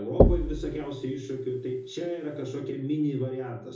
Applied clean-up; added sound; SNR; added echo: none; Knock / Wood; -4 dB; reverberation time 0.6 s.